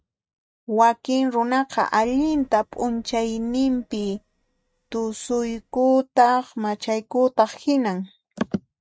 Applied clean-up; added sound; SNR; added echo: neural mask model RNNoise.